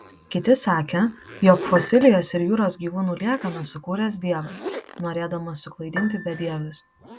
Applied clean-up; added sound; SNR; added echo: none; Piano + Zipper (clothing); 15 dB; none.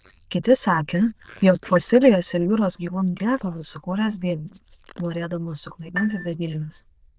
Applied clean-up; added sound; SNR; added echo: neural diffusion model UNIVERSE++.